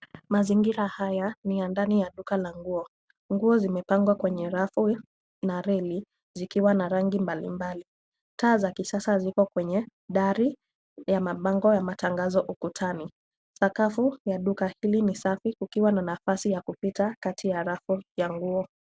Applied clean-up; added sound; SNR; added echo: none; none; none; none.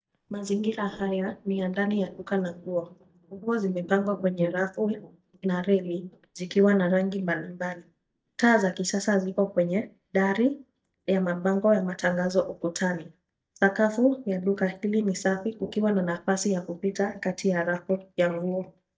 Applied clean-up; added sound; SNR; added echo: neural mask model DeepFilterNet 3.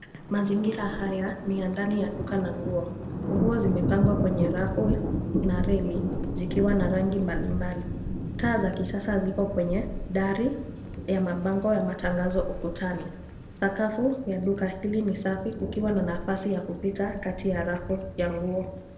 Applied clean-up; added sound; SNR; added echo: none; Thunder; 4 dB; reverberation time 0.8 s.